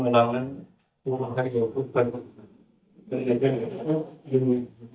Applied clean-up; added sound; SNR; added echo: neural mask model DeepFilterNet 3.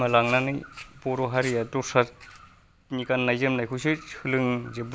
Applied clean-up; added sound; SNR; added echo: none; none; none; none.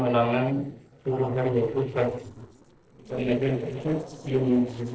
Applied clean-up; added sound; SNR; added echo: neural separator model SepFormer DNS4.